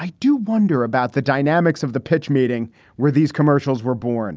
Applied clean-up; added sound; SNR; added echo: none; none; none; none.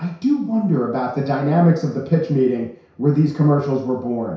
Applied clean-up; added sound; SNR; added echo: none; none; none; reverberation time 0.6 s.